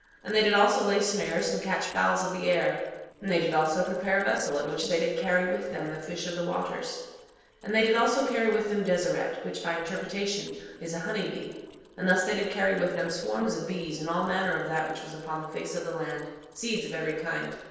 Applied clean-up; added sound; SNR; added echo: neural separator model SepFormer DNS4.